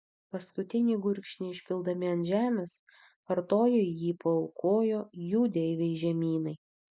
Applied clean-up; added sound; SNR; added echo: none; none; none; none.